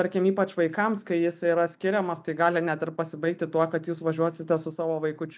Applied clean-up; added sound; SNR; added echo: none; none; none; none.